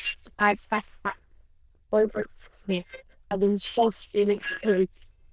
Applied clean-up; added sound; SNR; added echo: neural diffusion model UNIVERSE++.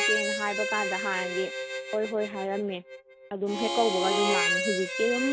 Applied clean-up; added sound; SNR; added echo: none; Harmonica; 0 dB; none.